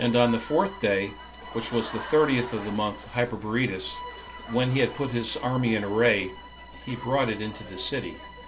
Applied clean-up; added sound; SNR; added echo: none; Bowed string instrument + Applause / Crowd; 14 dB; none.